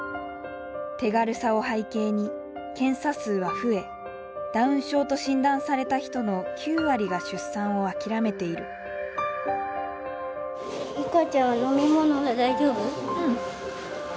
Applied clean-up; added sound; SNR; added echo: none; none; none; none.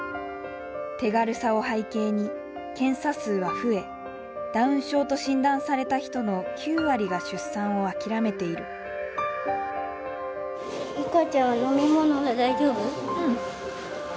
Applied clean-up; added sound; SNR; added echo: none; Wind instrument, woodwind instrument; 19 dB; none.